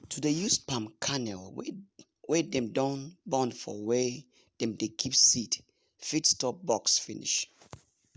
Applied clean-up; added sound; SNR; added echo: none; none; none; none.